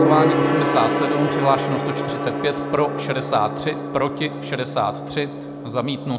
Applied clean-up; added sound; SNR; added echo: none; Gong; 0 dB; none.